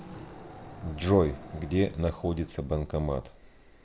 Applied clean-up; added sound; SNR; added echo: none; Wild animals; 17 dB; none.